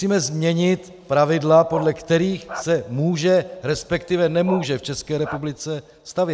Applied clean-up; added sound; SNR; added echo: none; Bark; 12 dB; none.